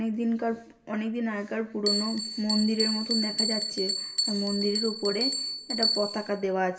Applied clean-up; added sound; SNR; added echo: none; Bell; 3 dB; reverberation time 1.1 s.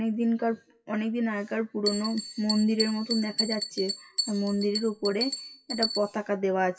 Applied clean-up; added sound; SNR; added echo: classical method WPE with log-MMSE.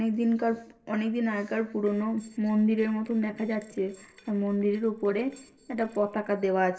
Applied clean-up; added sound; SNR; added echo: neural separator model SepFormer DNS4.